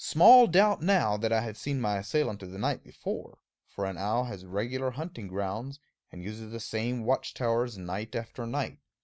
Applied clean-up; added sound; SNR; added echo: none; none; none; none.